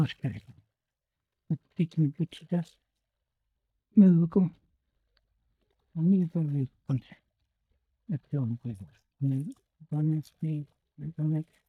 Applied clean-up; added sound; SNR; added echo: neural mask model DeepFilterNet 3.